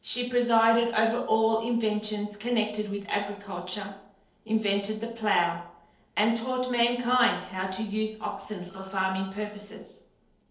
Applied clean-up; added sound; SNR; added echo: neural separator model SepFormer DNS4.